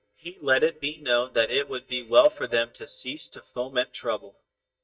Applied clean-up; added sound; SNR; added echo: neural mask model DeepFilterNet 3.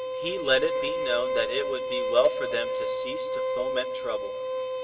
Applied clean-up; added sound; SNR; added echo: none; Bowed string instrument; 0 dB; reverberation time 2.2 s.